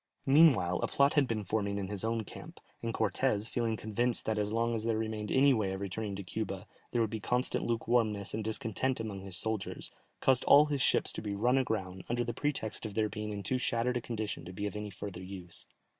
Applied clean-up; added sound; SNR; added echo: none; none; none; none.